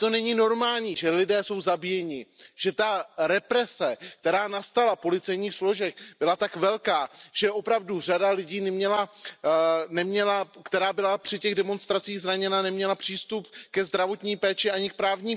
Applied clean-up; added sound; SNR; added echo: none; none; none; none.